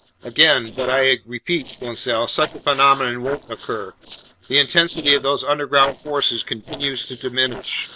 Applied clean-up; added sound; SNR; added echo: neural separator model SepFormer DNS4.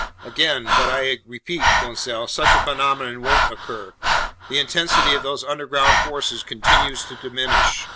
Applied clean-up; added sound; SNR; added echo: none; Breathing; -3 dB; none.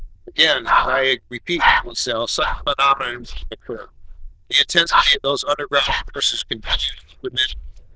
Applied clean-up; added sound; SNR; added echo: neural diffusion model UNIVERSE++.